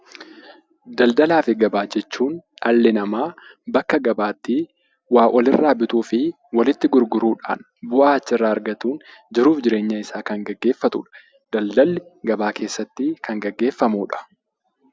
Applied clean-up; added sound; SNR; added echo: none; none; none; none.